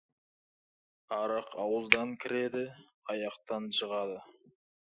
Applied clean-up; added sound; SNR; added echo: classical method Wiener filter.